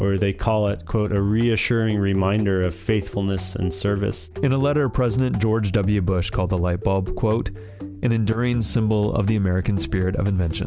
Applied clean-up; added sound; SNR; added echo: none; none; none; none.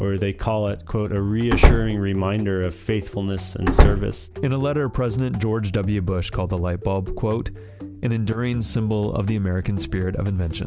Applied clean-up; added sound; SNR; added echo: none; Slam; -4 dB; none.